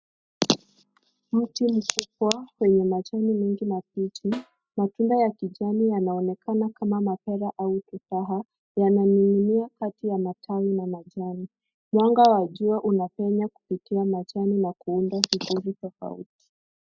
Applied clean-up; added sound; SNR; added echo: classical method spectral subtraction.